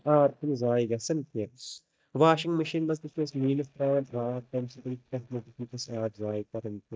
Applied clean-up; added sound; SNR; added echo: neural mask model DeepFilterNet 3.